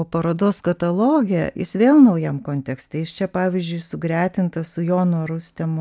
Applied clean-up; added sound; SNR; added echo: none; none; none; none.